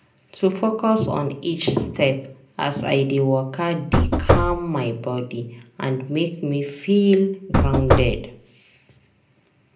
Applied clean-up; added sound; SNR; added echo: none; Knock / Wood; -3 dB; reverberation time 0.5 s.